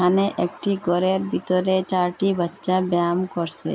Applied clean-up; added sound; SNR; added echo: none; none; none; none.